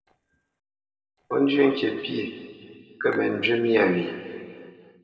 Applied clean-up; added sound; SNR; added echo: neural separator model SepFormer DNS4.